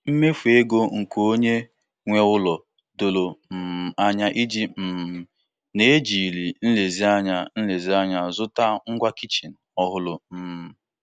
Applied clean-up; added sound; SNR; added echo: none; none; none; none.